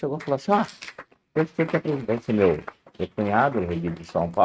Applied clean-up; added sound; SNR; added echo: neural mask model RNNoise.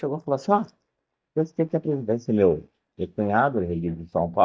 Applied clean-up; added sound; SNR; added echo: neural mask model DeepFilterNet 3.